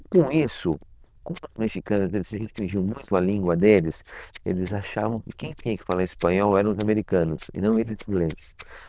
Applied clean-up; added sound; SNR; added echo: neural diffusion model UNIVERSE++.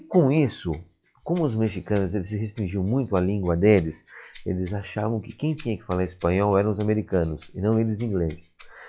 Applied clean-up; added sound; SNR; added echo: classical method log-MMSE.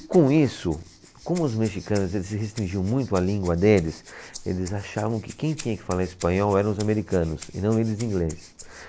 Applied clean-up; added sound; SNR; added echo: neural mask model Resemble Enhance denoiser.